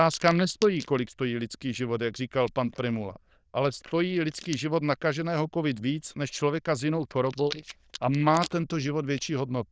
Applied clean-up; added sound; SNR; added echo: neural diffusion model UNIVERSE++.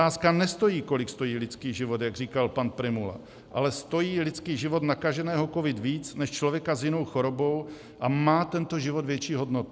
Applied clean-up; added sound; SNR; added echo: none; none; none; none.